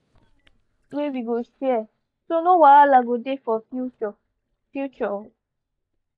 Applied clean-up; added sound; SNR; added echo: neural mask model DeepFilterNet 3.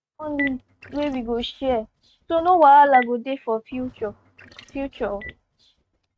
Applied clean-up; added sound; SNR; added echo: neural mask model RNNoise.